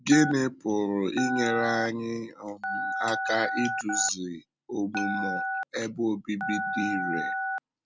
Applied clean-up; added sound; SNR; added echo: none; Telephone; 4 dB; none.